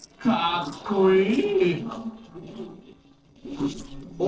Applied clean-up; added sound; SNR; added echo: neural separator model SepFormer DNS4.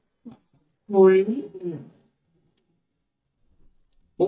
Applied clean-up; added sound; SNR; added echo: neural mask model DeepFilterNet 3.